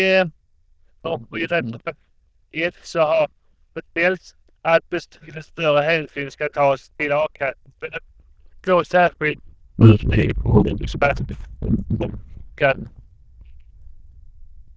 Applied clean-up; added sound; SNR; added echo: neural diffusion model UNIVERSE++.